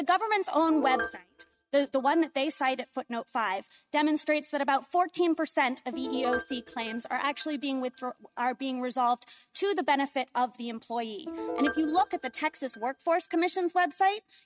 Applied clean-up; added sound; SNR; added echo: neural mask model RNNoise.